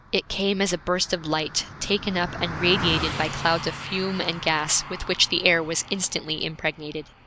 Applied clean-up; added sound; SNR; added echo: none; Car passing by; 10 dB; none.